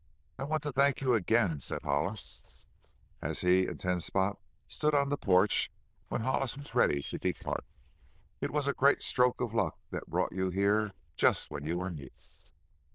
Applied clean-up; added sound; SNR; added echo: neural diffusion model UNIVERSE++.